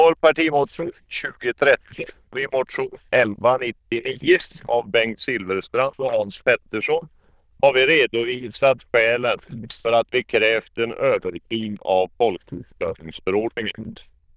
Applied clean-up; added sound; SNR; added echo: neural diffusion model UNIVERSE++.